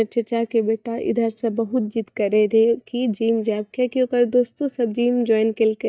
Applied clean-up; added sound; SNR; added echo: neural mask model DeepFilterNet 3.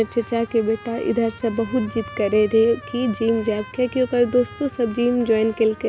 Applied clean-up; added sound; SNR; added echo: none; Trumpet; 20 dB; none.